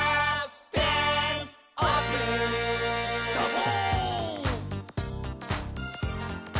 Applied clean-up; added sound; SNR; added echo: none; none; none; none.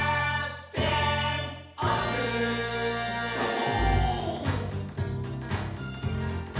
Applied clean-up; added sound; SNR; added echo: none; Musical instrument; 6 dB; reverberation time 0.8 s.